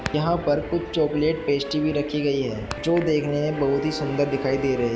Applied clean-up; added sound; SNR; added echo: none; Wind instrument, woodwind instrument + Train; 13 dB; none.